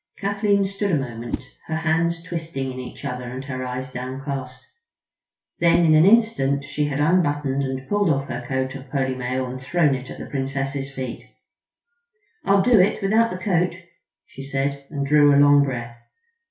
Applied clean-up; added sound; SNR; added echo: none; Whoosh, swoosh, swish; 14 dB; reverberation time 0.3 s.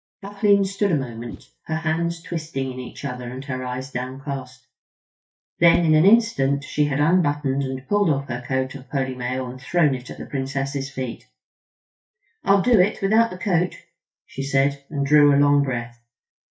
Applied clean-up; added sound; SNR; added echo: neural mask model DeepFilterNet 3.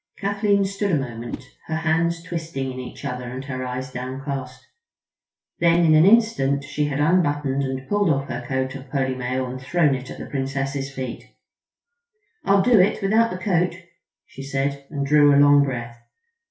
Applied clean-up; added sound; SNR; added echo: neural separator model SepFormer DNS4.